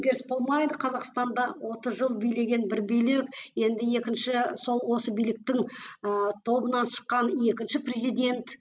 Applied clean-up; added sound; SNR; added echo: none; none; none; none.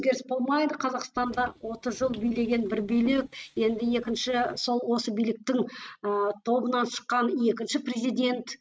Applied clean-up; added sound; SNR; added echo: neural mask model RNNoise.